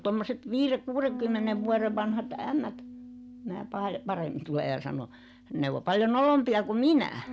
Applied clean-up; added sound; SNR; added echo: none; Bass guitar; 16 dB; none.